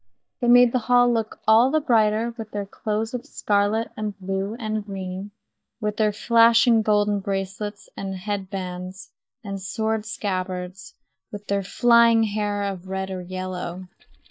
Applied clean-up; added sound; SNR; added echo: neural mask model DeepFilterNet 3.